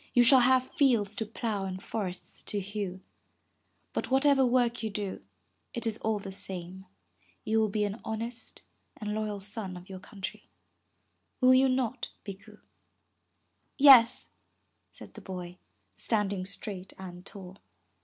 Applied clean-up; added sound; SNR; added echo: none; none; none; none.